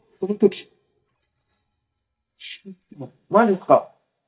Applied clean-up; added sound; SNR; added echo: neural mask model DeepFilterNet 3.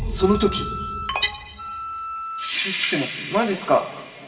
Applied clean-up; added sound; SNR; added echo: none; Wind instrument, woodwind instrument; 8 dB; reverberation time 2.0 s.